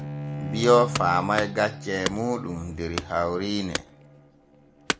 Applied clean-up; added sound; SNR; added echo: none; Bowed string instrument + Wood / Domestic sounds, home sounds; 7 dB; none.